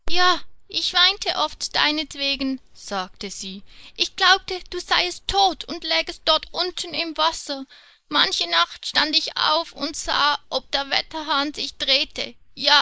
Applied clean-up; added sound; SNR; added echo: neural mask model Resemble Enhance denoiser.